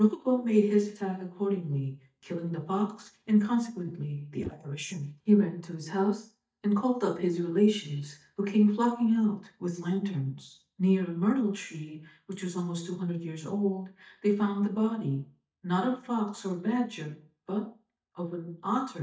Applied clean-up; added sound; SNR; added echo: neural mask model DeepFilterNet 3.